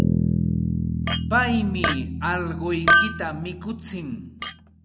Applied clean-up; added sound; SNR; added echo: none; Bass guitar + Chink, clink; -4 dB; none.